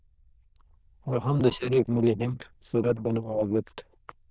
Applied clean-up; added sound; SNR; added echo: neural diffusion model UNIVERSE++.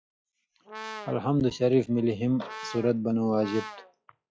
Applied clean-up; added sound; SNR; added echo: classical method log-MMSE.